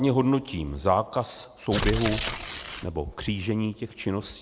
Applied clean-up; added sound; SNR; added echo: none; Tearing; 4 dB; none.